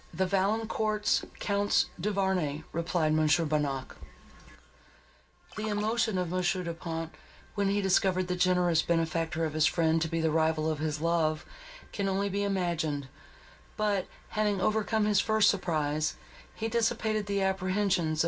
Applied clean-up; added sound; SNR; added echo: none; Splash, splatter; 16 dB; reverberation time 0.2 s.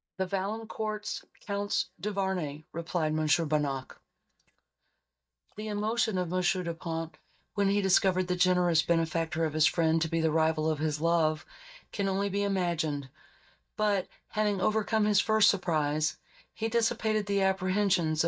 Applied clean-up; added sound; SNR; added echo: neural mask model DeepFilterNet 3.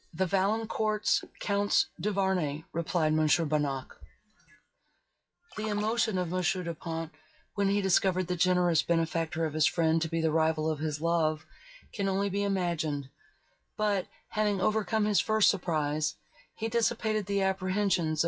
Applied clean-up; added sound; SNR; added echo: classical method WPE with log-MMSE.